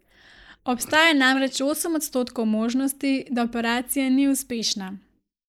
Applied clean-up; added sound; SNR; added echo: neural mask model Resemble Enhance denoiser.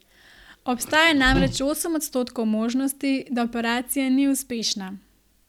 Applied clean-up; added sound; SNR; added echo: none; Liquid; 5 dB; none.